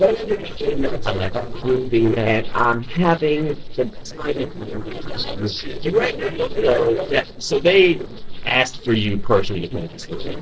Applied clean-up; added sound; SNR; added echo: neural separator model SepFormer DNS4.